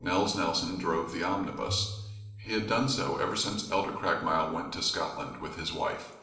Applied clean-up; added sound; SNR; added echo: none; Bowed string instrument; 12 dB; reverberation time 0.8 s.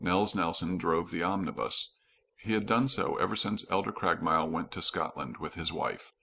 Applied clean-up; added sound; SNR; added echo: none; none; none; none.